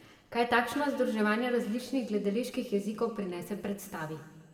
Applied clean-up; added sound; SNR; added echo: none; none; none; reverberation time 1.7 s.